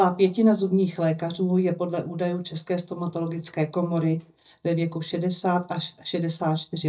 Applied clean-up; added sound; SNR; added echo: neural mask model DeepFilterNet 3.